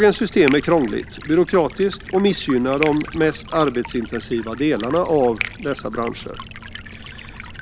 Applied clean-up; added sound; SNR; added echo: none; Finger snapping + Stream; 13 dB; none.